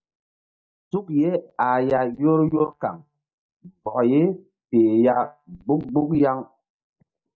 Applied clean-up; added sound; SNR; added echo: neural mask model DeepFilterNet 3.